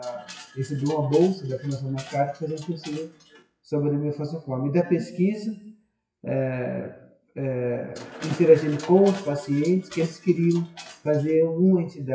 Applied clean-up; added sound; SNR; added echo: classical method WPE with log-MMSE.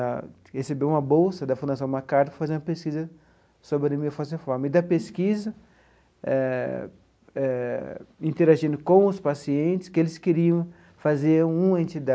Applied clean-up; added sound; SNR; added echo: none; none; none; none.